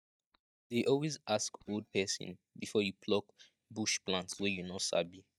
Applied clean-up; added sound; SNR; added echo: neural mask model DeepFilterNet 3.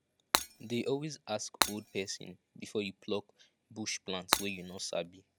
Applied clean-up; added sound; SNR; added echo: none; Shatter; -4 dB; none.